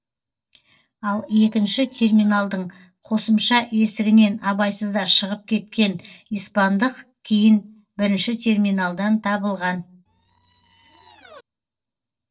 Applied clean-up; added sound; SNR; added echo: neural separator model SepFormer DNS4.